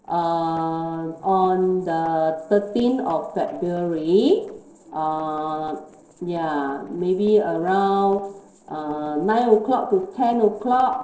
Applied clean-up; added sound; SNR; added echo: neural separator model SepFormer DNS4.